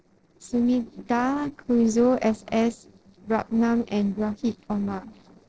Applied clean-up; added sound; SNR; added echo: neural separator model SepFormer DNS4.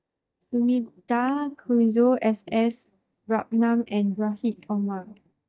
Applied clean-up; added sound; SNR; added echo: neural mask model DeepFilterNet 3.